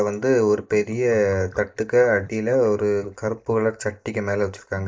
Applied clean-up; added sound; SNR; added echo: neural mask model DeepFilterNet 3.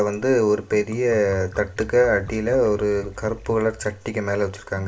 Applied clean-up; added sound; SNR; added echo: none; Liquid; 18 dB; reverberation time 0.2 s.